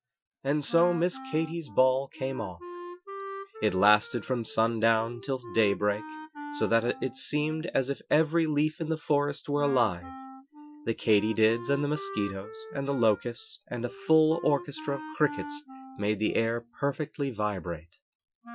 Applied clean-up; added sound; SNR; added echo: classical method Wiener filter.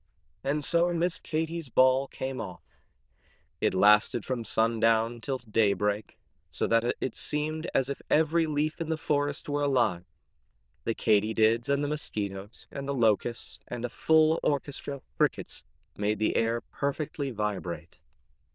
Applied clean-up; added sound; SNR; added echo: neural diffusion model UNIVERSE++.